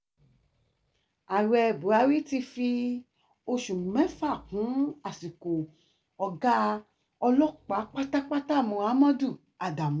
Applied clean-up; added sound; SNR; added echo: none; none; none; none.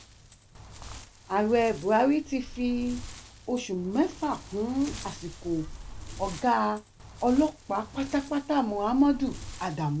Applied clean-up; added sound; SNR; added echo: none; Wind; 15 dB; none.